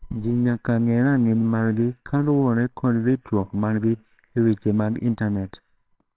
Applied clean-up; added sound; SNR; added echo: neural separator model SepFormer WHAMR!.